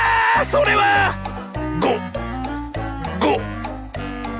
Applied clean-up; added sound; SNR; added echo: none; none; none; none.